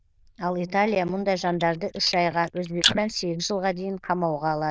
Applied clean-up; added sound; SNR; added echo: neural diffusion model UNIVERSE++.